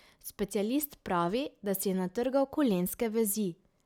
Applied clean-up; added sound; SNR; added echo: none; none; none; none.